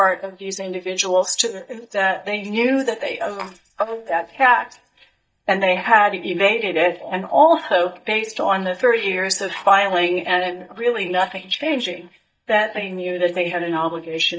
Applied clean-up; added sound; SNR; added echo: neural mask model DeepFilterNet 3.